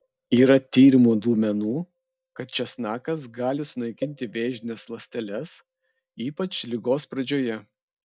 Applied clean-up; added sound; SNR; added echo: neural mask model DeepFilterNet 3.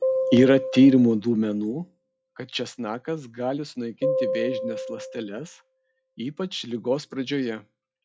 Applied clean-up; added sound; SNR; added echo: classical method log-MMSE.